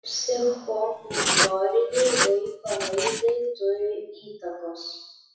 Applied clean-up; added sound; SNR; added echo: classical method WPE with log-MMSE.